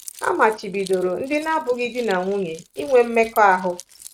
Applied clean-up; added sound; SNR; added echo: neural mask model RNNoise.